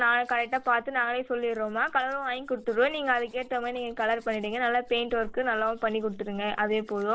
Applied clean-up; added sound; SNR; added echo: none; Domestic sounds, home sounds; 20 dB; none.